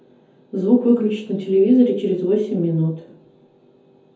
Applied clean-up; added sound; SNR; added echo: none; none; none; reverberation time 0.5 s.